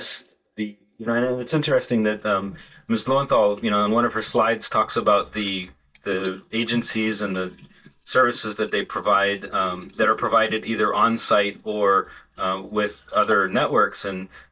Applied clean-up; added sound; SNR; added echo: neural mask model DeepFilterNet 3.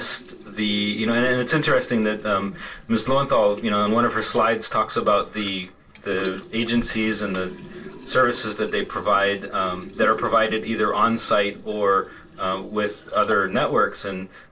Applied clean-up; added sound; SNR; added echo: neural separator model SepFormer DNS4.